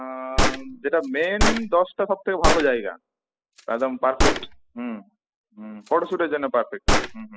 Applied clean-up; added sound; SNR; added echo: classical method spectral subtraction.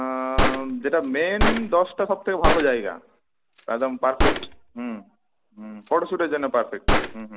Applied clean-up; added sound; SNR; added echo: none; Gunshot, gunfire; 1 dB; none.